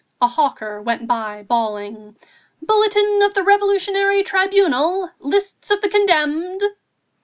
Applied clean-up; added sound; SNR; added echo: none; none; none; none.